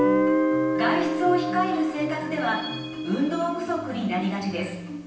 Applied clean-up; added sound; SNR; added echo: none; Guitar; 0 dB; reverberation time 0.9 s.